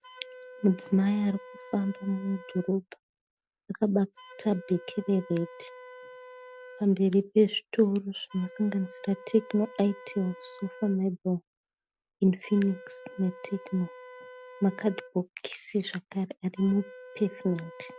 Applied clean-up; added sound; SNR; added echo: none; Wind instrument, woodwind instrument; 19 dB; none.